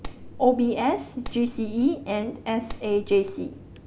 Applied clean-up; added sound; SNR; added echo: none; Clapping; 14 dB; none.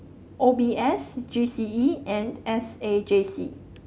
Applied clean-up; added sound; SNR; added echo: none; none; none; none.